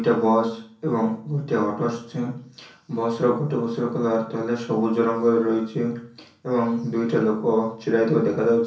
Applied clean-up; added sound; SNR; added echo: none; none; none; reverberation time 0.6 s.